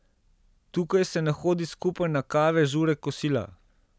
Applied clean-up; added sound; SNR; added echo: none; none; none; none.